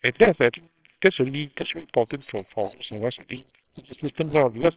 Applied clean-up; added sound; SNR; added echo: neural separator model SepFormer WHAMR!.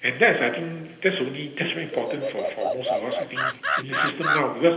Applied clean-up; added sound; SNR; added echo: none; Animal; 4 dB; reverberation time 0.8 s.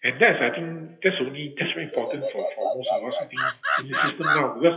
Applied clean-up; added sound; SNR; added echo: classical method WPE with log-MMSE.